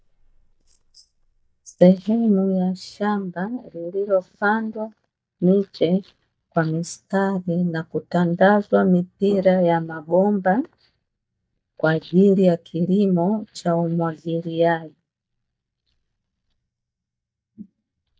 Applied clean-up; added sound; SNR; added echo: neural mask model DeepFilterNet 3.